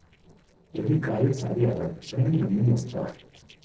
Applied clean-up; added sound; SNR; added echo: neural separator model SepFormer DNS4.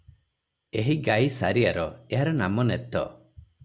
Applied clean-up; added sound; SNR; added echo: none; none; none; none.